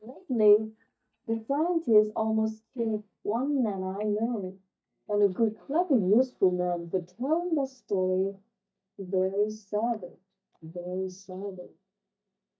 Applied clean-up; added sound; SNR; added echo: neural mask model DeepFilterNet 3.